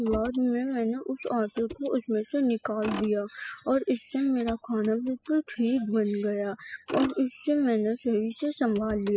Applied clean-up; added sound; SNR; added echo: classical method spectral subtraction.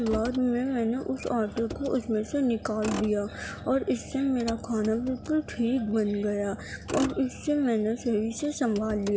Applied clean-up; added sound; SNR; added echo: none; Motor vehicle (road); 15 dB; none.